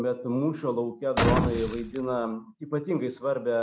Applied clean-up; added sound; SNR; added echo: none; Boom; -1 dB; none.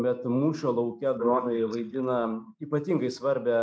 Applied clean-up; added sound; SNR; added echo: neural mask model Resemble Enhance denoiser.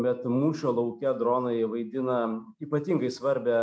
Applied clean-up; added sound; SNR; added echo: none; none; none; none.